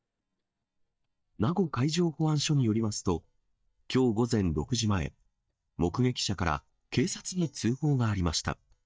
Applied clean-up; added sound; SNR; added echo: neural mask model DeepFilterNet 3.